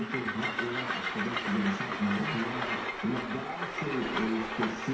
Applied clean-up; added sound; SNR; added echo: none; Train; 1 dB; reverberation time 0.6 s.